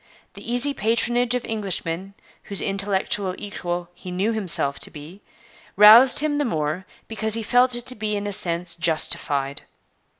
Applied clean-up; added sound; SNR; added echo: none; none; none; none.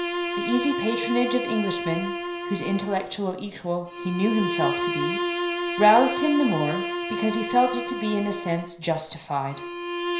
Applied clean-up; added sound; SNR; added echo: none; Bowed string instrument; 4 dB; reverberation time 0.5 s.